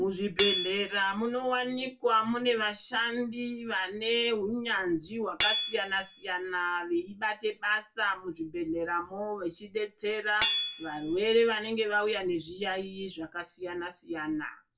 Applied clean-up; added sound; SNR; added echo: none; Hammer / Chink, clink; 8 dB; reverberation time 0.2 s.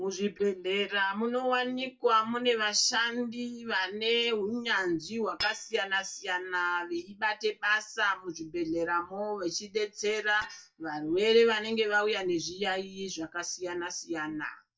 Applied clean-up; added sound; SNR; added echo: neural mask model DeepFilterNet 3.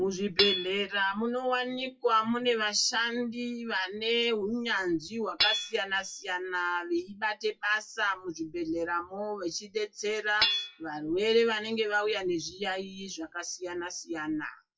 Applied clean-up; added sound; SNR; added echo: classical method WPE with log-MMSE.